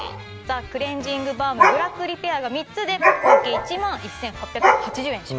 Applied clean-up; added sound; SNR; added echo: none; Dog; -4 dB; none.